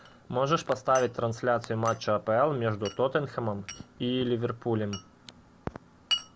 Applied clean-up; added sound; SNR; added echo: none; Glass; 14 dB; none.